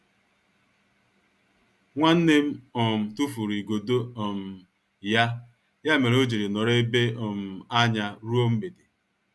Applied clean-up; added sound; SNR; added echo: none; none; none; none.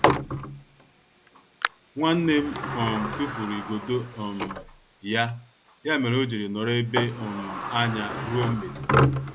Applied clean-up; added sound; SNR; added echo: none; Sliding door; 1 dB; none.